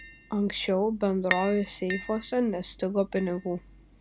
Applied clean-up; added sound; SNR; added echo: none; Tap; 11 dB; none.